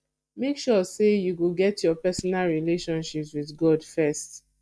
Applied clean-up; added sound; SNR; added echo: neural mask model DeepFilterNet 3.